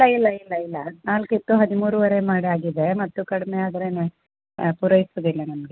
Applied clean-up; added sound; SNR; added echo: none; none; none; none.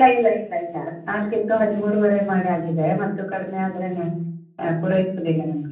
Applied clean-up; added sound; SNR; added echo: none; none; none; reverberation time 0.6 s.